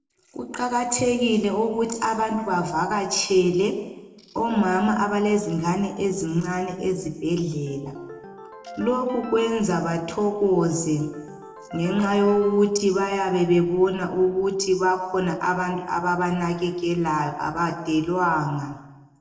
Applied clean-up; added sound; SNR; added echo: neural separator model SepFormer DNS4.